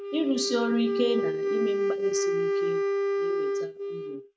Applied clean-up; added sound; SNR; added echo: neural mask model RNNoise.